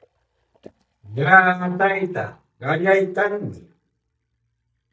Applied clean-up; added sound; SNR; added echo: neural mask model DeepFilterNet 3.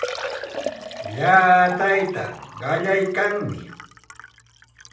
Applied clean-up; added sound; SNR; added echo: none; Liquid; 12 dB; reverberation time 0.6 s.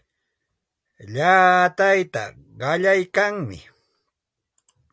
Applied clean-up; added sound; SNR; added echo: none; none; none; none.